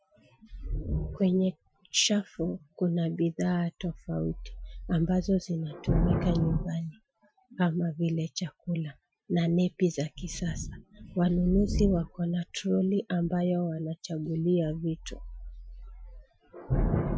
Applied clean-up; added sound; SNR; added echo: classical method Wiener filter.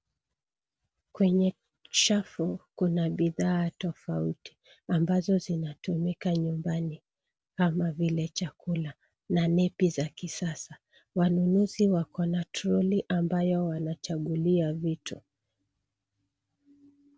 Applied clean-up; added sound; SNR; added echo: none; none; none; none.